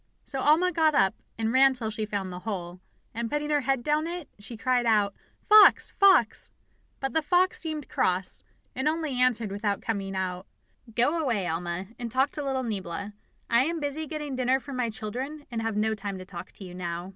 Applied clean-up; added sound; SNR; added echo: none; none; none; none.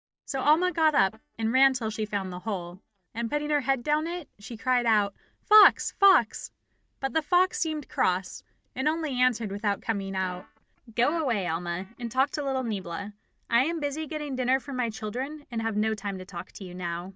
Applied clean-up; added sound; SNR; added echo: neural mask model DeepFilterNet 3.